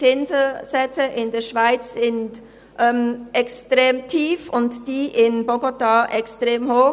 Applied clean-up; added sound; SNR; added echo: none; none; none; none.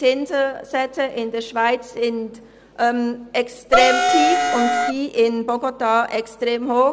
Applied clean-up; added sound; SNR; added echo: none; Wind instrument, woodwind instrument; -4 dB; none.